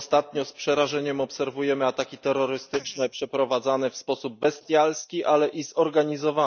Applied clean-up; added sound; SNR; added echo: neural mask model DeepFilterNet 3.